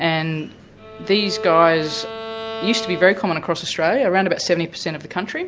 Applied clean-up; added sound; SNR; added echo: none; Bowed string instrument; 12 dB; none.